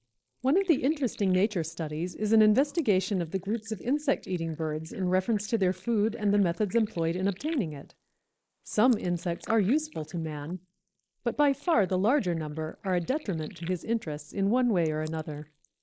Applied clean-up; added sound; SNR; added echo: neural mask model Resemble Enhance denoiser.